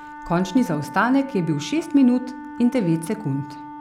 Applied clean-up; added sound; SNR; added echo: none; Wind instrument, woodwind instrument; 15 dB; none.